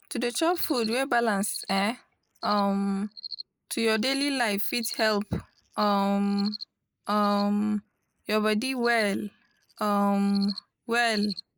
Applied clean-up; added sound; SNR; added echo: neural mask model Resemble Enhance denoiser.